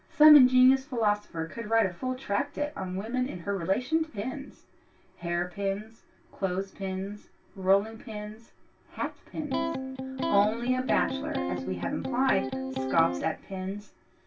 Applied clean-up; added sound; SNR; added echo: none; Electric guitar; 3 dB; reverberation time 0.2 s.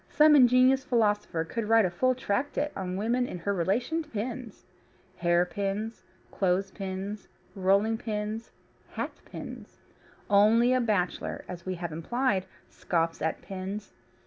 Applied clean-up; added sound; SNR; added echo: none; none; none; none.